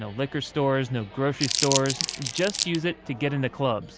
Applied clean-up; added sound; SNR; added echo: none; Crumpling, crinkling; 3 dB; none.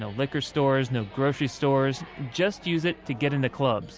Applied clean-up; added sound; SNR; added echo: none; none; none; none.